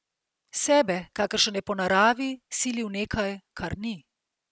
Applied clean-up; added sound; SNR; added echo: none; none; none; none.